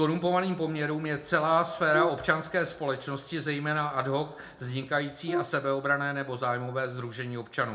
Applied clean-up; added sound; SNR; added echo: none; Brass instrument; 7 dB; reverberation time 0.4 s.